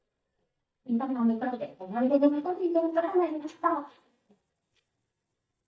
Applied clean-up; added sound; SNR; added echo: neural mask model DeepFilterNet 3.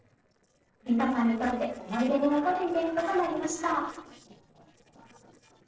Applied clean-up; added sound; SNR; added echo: neural separator model SepFormer DNS4.